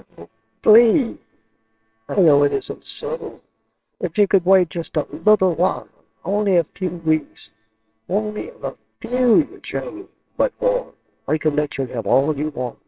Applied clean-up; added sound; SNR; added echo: neural separator model SepFormer WHAMR!.